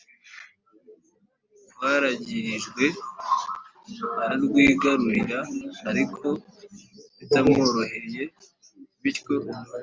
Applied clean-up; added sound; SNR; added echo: none; none; none; none.